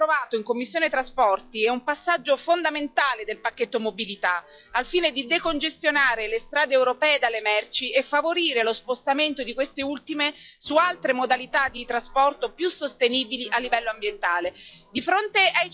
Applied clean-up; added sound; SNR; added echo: classical method log-MMSE.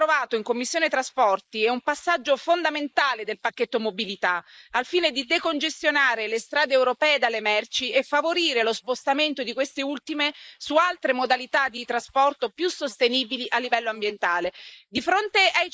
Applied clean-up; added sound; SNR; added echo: neural mask model Resemble Enhance denoiser.